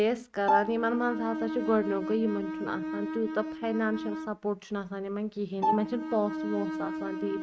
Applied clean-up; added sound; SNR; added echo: neural mask model RNNoise.